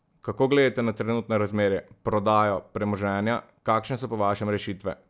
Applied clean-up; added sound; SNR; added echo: none; none; none; none.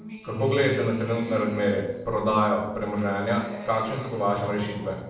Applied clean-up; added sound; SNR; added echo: none; Acoustic guitar; 10 dB; reverberation time 0.7 s.